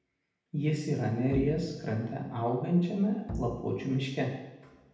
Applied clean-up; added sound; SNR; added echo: none; Bowed string instrument; 12 dB; reverberation time 0.9 s.